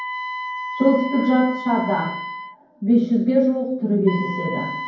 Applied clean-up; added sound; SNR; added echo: none; Wind instrument, woodwind instrument; 10 dB; reverberation time 0.9 s.